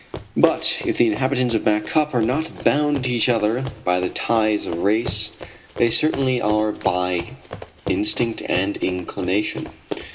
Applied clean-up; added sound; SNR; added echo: none; Run; 14 dB; none.